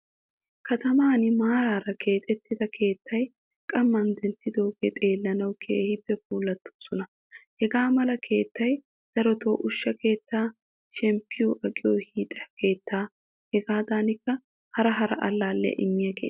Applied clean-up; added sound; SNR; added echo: none; none; none; none.